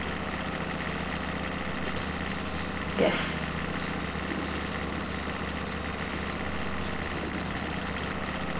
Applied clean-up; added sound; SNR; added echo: none; Engine / Vehicle; -5 dB; reverberation time 0.9 s.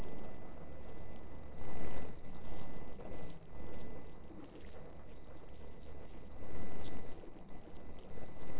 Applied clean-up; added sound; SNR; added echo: neural separator model SepFormer DNS4.